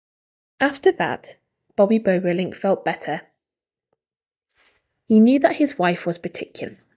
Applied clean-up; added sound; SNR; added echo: neural mask model DeepFilterNet 3.